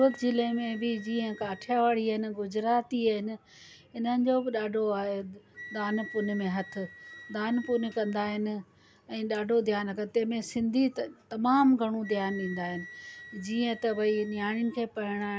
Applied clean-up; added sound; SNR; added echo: none; Wind instrument, woodwind instrument; 19 dB; none.